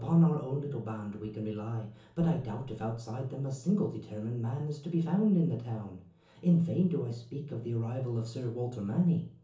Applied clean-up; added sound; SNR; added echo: none; none; none; reverberation time 0.7 s.